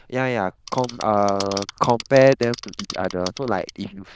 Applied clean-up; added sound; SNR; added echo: neural diffusion model UNIVERSE++.